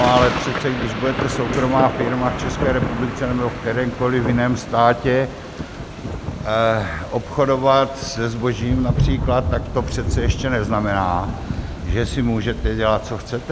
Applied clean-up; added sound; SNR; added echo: none; Thunder / Rain; 4 dB; none.